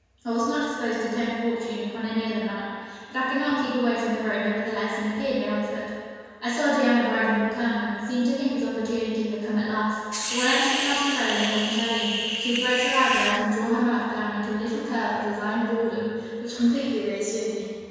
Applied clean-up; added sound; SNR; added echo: none; Hiss; 3 dB; reverberation time 1.9 s.